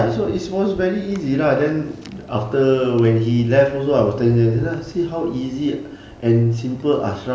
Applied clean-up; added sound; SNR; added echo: none; none; none; none.